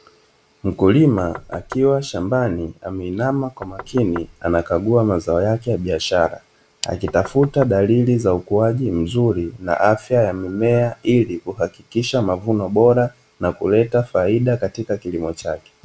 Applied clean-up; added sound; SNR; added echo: none; Knock; 18 dB; none.